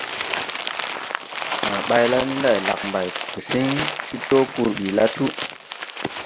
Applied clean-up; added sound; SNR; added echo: none; Crumpling, crinkling; 4 dB; none.